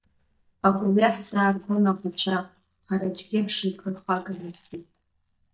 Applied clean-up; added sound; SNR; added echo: neural mask model DeepFilterNet 3.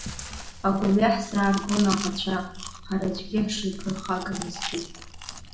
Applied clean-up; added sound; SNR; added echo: none; Chewing, mastication; 11 dB; reverberation time 0.6 s.